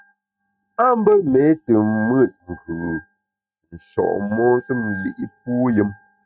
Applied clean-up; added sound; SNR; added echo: neural mask model RNNoise.